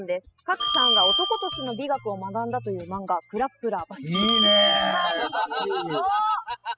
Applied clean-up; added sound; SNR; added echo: classical method spectral subtraction.